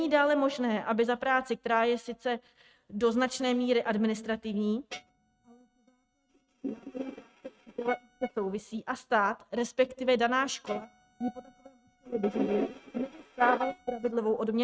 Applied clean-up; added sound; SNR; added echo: neural mask model RNNoise.